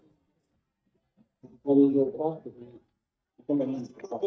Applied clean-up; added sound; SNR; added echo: neural mask model DeepFilterNet 3.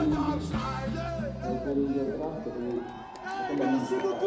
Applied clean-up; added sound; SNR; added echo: none; Cheering; 1 dB; reverberation time 1.0 s.